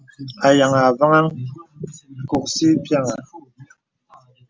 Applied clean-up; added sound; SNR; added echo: none; none; none; none.